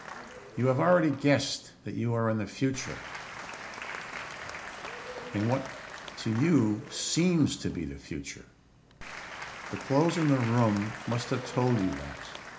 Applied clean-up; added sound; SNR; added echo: none; Applause / Crowd; 13 dB; reverberation time 0.4 s.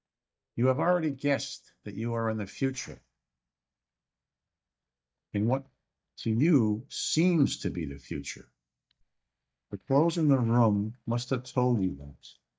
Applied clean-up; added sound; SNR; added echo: neural mask model DeepFilterNet 3.